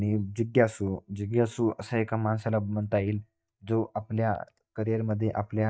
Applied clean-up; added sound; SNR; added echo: neural mask model DeepFilterNet 3.